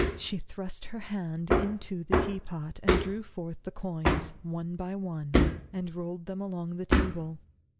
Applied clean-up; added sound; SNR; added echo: none; Hammer; -3 dB; none.